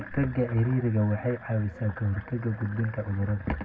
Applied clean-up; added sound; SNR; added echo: none; Fill (with liquid); 19 dB; reverberation time 0.3 s.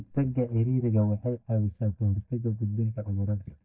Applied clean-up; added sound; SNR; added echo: neural mask model DeepFilterNet 3.